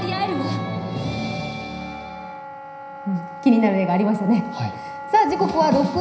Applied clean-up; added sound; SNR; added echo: none; Wind instrument, woodwind instrument; 13 dB; reverberation time 0.9 s.